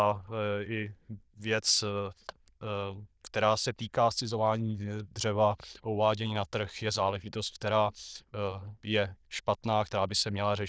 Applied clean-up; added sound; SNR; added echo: neural diffusion model UNIVERSE++.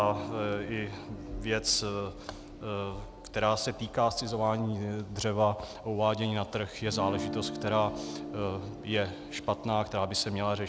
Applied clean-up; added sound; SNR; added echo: none; Guitar; 12 dB; none.